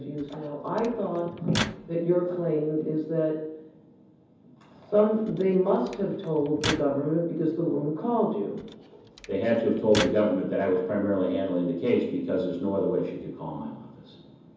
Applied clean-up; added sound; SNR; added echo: none; Microwave oven; 11 dB; reverberation time 0.9 s.